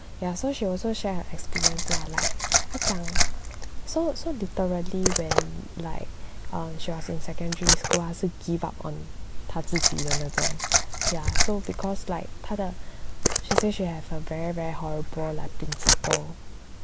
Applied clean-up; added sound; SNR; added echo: none; Liquid; -5 dB; none.